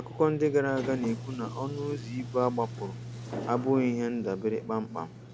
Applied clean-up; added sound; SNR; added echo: none; Sliding door; 10 dB; none.